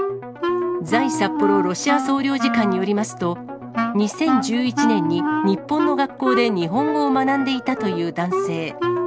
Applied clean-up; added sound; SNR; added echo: none; Wind instrument, woodwind instrument; 3 dB; none.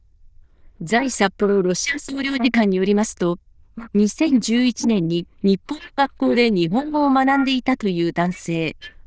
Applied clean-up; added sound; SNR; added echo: neural diffusion model UNIVERSE++.